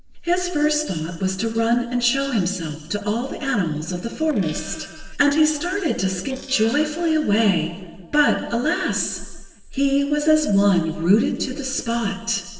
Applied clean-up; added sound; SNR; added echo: neural separator model SepFormer DNS4.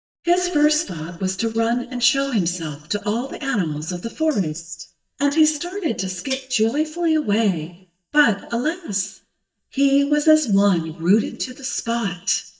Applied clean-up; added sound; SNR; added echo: neural mask model DeepFilterNet 3.